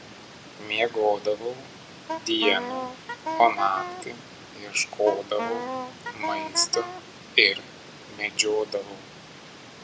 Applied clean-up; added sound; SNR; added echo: none; Wind instrument, woodwind instrument; 5 dB; none.